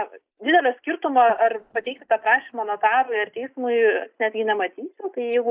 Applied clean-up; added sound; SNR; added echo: neural mask model DeepFilterNet 3.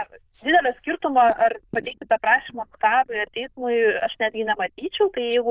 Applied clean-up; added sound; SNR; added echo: neural diffusion model UNIVERSE++.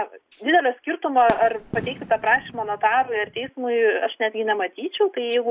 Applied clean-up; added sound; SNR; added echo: none; Tambourine + Fireworks; 15 dB; none.